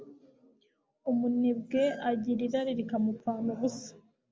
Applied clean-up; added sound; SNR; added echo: none; none; none; none.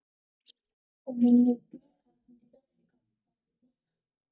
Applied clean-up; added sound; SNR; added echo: neural mask model DeepFilterNet 3.